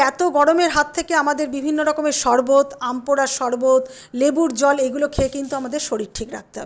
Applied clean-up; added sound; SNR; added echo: none; none; none; none.